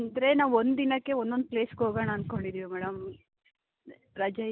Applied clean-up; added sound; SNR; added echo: none; none; none; none.